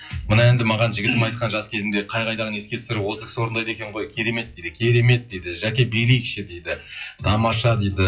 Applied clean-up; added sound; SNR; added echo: classical method WPE with log-MMSE.